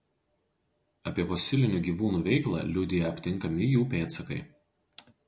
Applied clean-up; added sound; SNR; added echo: none; none; none; none.